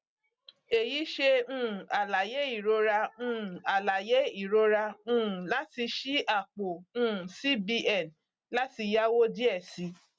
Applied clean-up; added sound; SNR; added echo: none; none; none; none.